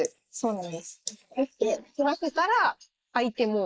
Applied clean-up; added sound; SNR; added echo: neural mask model Resemble Enhance denoiser.